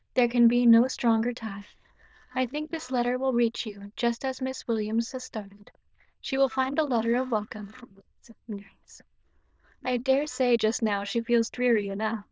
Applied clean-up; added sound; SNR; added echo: neural diffusion model UNIVERSE++.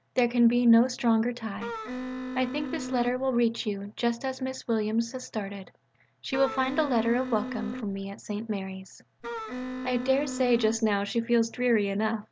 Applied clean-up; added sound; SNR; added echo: none; Wind instrument, woodwind instrument; 7 dB; none.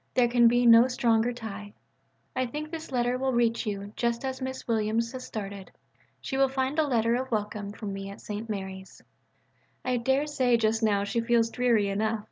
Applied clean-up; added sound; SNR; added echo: none; none; none; none.